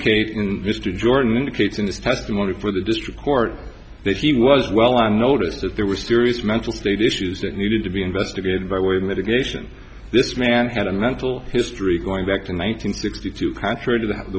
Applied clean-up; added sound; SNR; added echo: none; none; none; none.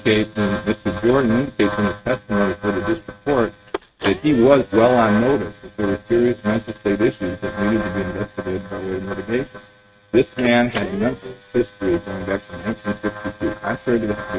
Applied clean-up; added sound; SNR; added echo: neural mask model RNNoise.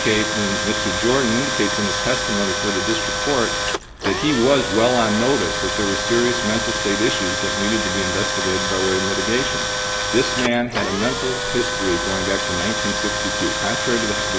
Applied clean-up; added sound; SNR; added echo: none; Tools; 0 dB; none.